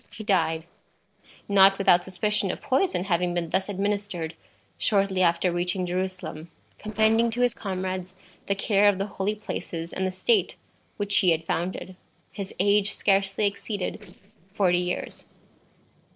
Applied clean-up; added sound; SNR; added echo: neural separator model SepFormer DNS4.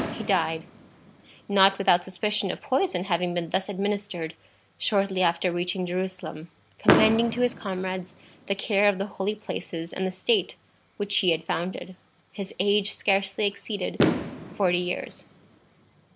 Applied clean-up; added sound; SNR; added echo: none; Fireworks; 7 dB; none.